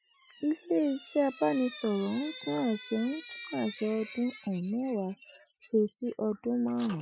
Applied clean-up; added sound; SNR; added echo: classical method Wiener filter.